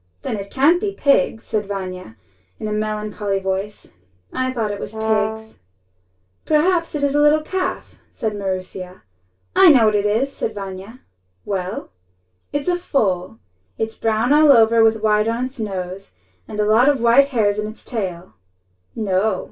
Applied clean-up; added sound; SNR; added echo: none; Brass instrument; 4 dB; reverberation time 0.2 s.